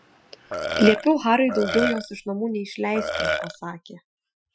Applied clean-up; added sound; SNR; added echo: classical method Wiener filter.